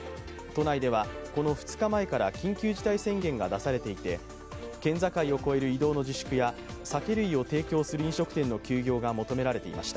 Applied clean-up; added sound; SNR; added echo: none; none; none; none.